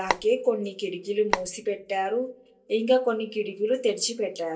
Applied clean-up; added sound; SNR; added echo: none; Telephone; 3 dB; reverberation time 0.2 s.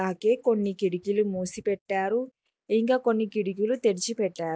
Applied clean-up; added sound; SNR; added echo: none; none; none; none.